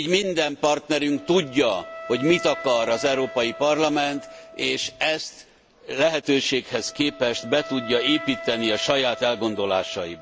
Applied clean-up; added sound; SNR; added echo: none; Wind instrument, woodwind instrument; 15 dB; none.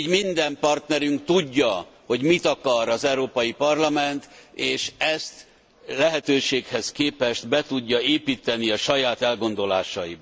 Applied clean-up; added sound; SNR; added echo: none; none; none; none.